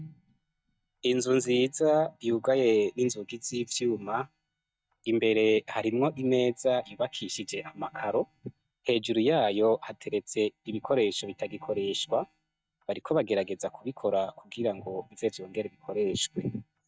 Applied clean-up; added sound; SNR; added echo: neural mask model DeepFilterNet 3.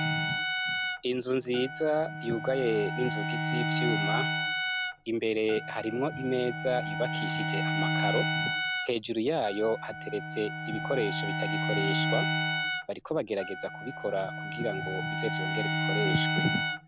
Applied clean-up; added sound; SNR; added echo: none; Bowed string instrument + Trumpet; -1 dB; none.